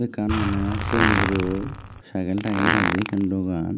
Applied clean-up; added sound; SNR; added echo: none; Fart + Engine; 1 dB; none.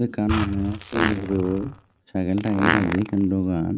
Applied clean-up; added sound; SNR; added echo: neural mask model RNNoise.